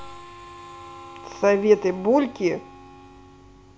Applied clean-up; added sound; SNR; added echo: none; Harmonica; 19 dB; none.